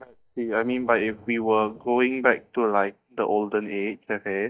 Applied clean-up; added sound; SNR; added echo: neural mask model DeepFilterNet 3.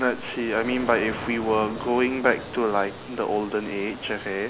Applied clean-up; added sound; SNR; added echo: none; Ocean; 13 dB; none.